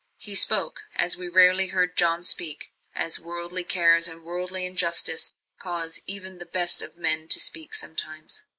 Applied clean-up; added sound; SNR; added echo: neural mask model Resemble Enhance denoiser.